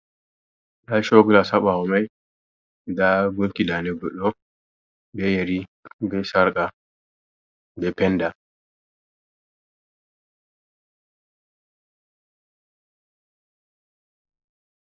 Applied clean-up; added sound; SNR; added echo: neural mask model Resemble Enhance denoiser.